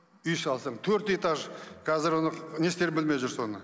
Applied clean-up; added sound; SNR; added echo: none; none; none; none.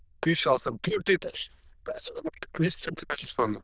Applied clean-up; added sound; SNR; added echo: neural diffusion model UNIVERSE++.